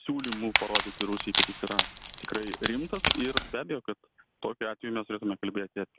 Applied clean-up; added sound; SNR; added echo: none; Wood; -3 dB; none.